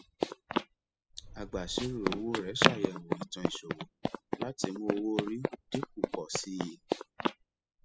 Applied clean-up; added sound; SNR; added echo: classical method spectral subtraction.